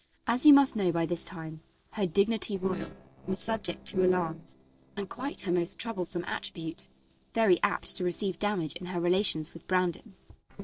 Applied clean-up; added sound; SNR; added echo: neural separator model SepFormer DNS4.